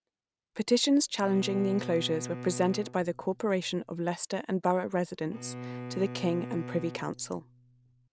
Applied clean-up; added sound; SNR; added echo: none; Bowed string instrument; 12 dB; none.